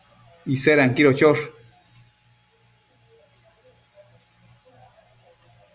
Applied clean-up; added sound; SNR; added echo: none; none; none; none.